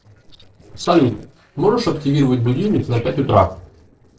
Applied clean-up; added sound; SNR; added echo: neural separator model SepFormer DNS4.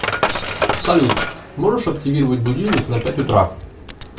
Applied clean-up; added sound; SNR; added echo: none; Coin (dropping); 5 dB; reverberation time 0.2 s.